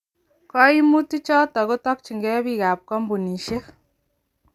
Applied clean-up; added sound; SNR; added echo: none; none; none; none.